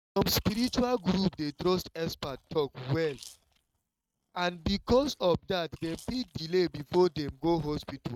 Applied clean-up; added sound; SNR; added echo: neural mask model RNNoise.